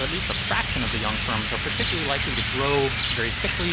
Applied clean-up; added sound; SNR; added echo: none; Rain; -3 dB; none.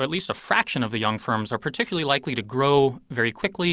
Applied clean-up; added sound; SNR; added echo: none; none; none; none.